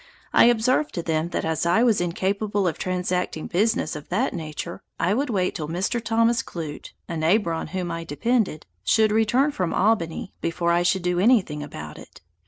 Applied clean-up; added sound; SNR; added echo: none; none; none; none.